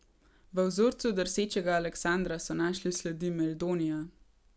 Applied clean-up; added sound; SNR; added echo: none; none; none; none.